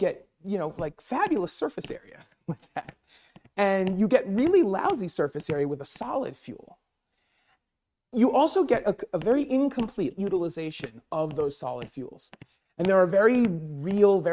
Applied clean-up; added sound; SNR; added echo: neural mask model RNNoise.